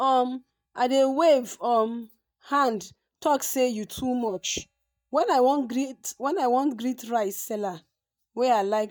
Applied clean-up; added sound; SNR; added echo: neural mask model DeepFilterNet 3.